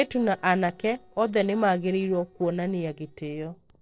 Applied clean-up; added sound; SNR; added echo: neural separator model SepFormer DNS4.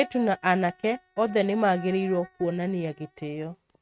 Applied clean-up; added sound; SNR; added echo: neural mask model RNNoise.